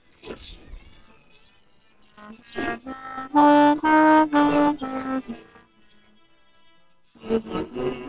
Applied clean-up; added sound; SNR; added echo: neural separator model SepFormer WHAMR!.